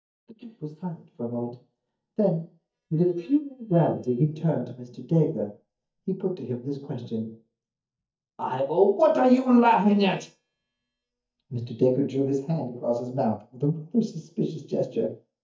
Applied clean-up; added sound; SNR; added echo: neural mask model DeepFilterNet 3.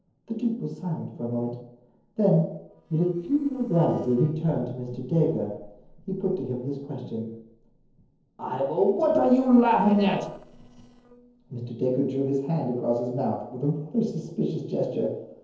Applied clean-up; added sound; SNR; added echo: neural separator model SepFormer DNS4.